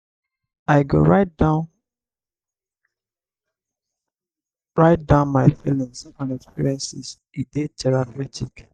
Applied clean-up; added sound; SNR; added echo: neural mask model DeepFilterNet 3.